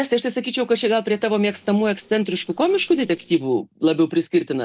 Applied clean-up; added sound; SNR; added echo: neural separator model SepFormer DNS4.